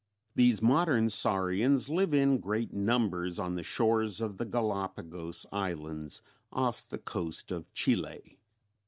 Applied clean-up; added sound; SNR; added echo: none; none; none; none.